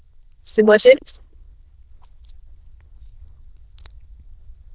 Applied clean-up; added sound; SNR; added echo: neural diffusion model UNIVERSE++.